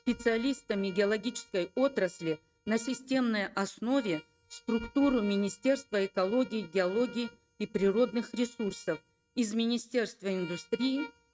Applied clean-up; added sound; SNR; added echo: neural mask model RNNoise.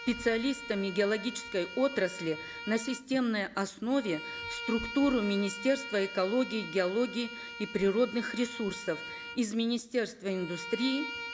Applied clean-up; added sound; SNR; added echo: none; Bowed string instrument; 11 dB; none.